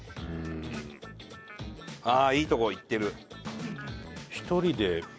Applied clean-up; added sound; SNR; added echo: none; none; none; none.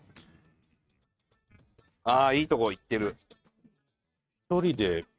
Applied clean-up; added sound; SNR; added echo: neural mask model RNNoise.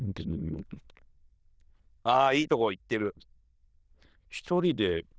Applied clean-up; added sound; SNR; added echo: neural diffusion model UNIVERSE++.